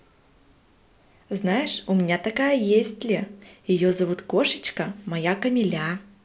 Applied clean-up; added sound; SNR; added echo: none; none; none; none.